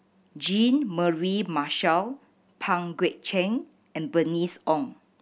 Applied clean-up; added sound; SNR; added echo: none; none; none; none.